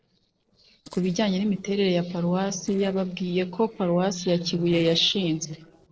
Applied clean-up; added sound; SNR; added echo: neural separator model SepFormer DNS4.